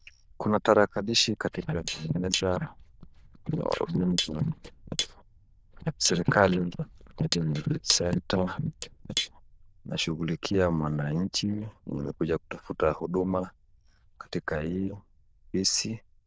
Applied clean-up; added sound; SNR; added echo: neural diffusion model UNIVERSE++.